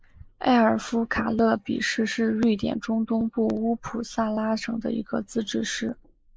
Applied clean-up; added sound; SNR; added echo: neural mask model Resemble Enhance denoiser.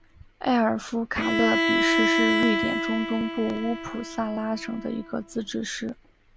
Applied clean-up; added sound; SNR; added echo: none; Bowed string instrument; 0 dB; none.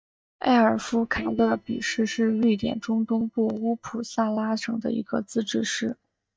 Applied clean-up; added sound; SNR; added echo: neural mask model DeepFilterNet 3.